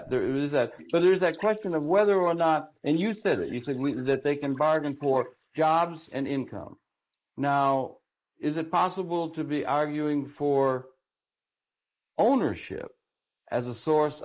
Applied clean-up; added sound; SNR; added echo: neural mask model Resemble Enhance denoiser.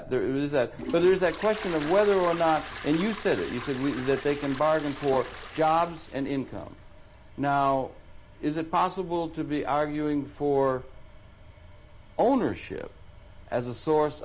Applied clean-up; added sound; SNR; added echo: none; Toilet flush; 15 dB; none.